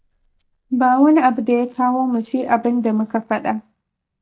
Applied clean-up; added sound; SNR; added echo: neural mask model DeepFilterNet 3.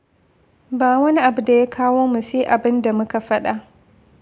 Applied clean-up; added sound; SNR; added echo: none; none; none; none.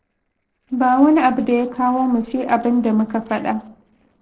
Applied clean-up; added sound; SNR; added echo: neural separator model SepFormer DNS4.